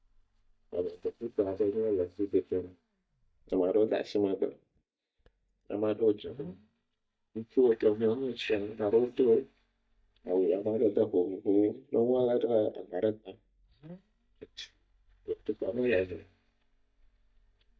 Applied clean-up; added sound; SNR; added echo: neural mask model DeepFilterNet 3.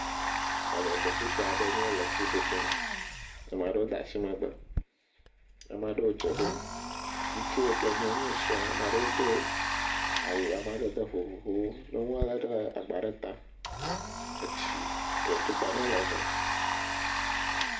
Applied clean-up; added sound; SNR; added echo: none; Domestic sounds, home sounds; -1 dB; reverberation time 0.3 s.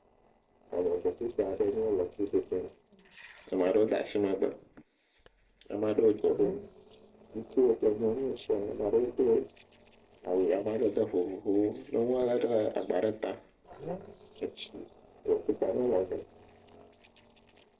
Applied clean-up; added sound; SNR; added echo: neural separator model SepFormer DNS4.